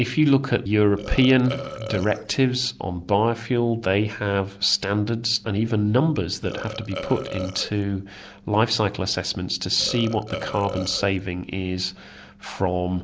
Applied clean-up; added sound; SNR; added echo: none; Burping, eructation; 11 dB; none.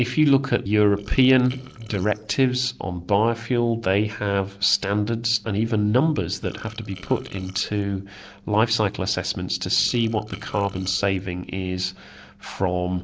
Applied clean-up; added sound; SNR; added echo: neural separator model SepFormer DNS4.